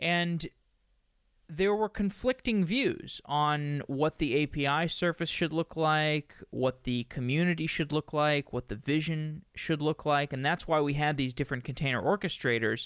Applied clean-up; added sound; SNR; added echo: none; none; none; none.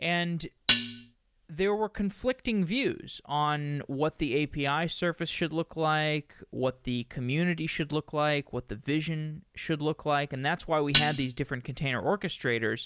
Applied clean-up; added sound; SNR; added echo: none; Dishes, pots, and pans; 1 dB; none.